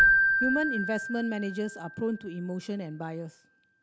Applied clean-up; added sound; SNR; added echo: none; Keyboard (musical); -4 dB; none.